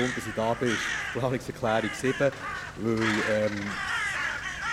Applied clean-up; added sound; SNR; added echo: none; Crow; 3 dB; none.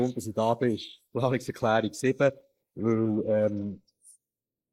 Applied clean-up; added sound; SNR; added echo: neural mask model Resemble Enhance denoiser.